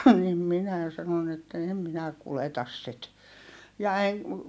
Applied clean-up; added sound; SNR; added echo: none; none; none; none.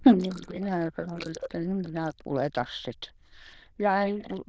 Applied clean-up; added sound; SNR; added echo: neural diffusion model UNIVERSE++.